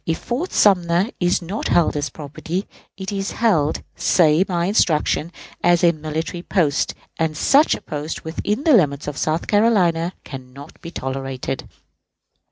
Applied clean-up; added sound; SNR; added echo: none; none; none; none.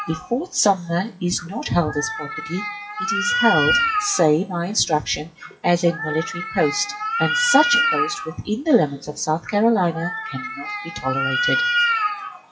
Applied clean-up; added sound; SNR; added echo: classical method WPE with log-MMSE.